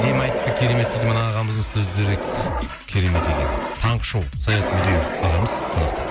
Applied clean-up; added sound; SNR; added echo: none; Fire; 4 dB; none.